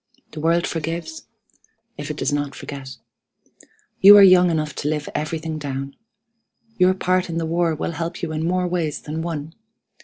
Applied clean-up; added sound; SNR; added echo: neural separator model SepFormer DNS4.